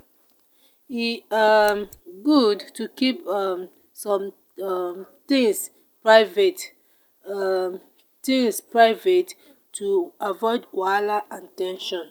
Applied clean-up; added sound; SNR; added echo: none; Scissors; 19 dB; none.